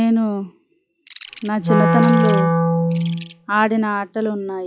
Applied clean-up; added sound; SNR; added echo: classical method log-MMSE.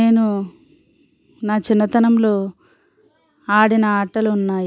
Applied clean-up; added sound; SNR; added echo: none; none; none; none.